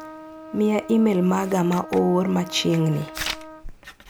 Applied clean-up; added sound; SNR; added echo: none; Trumpet + Writing; 14 dB; none.